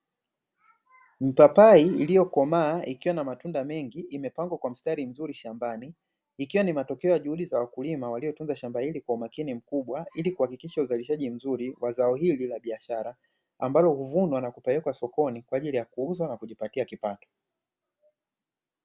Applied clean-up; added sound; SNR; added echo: none; none; none; none.